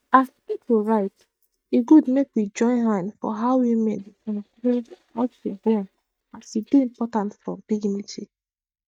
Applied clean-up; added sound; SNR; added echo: neural mask model DeepFilterNet 3.